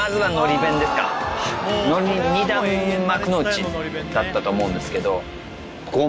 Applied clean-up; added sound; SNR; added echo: none; none; none; none.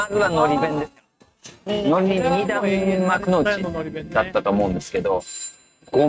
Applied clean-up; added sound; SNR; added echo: neural mask model RNNoise.